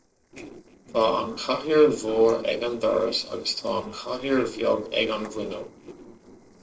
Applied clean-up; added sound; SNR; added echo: neural separator model SepFormer DNS4.